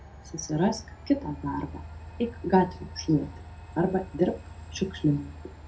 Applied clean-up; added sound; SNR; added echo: none; Train; 14 dB; reverberation time 0.2 s.